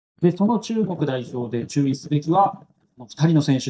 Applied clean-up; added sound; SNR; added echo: neural mask model DeepFilterNet 3.